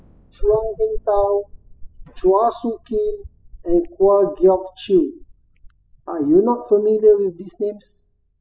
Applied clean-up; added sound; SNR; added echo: classical method spectral subtraction.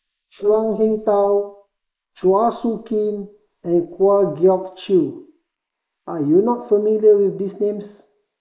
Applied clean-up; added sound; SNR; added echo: neural mask model Resemble Enhance denoiser.